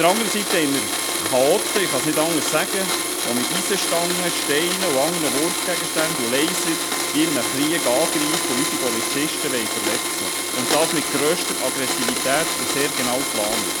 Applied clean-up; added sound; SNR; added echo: none; Domestic sounds, home sounds; -1 dB; none.